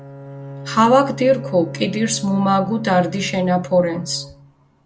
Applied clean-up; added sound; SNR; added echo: none; Bowed string instrument; 14 dB; none.